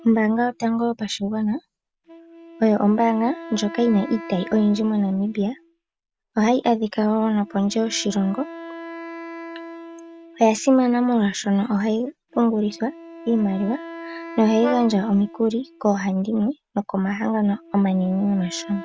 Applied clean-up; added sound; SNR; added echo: none; Brass instrument + Wind instrument, woodwind instrument; 17 dB; none.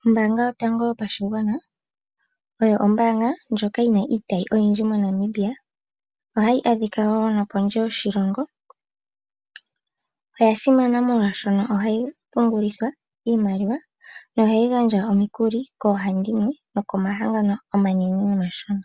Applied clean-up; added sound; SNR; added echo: none; none; none; none.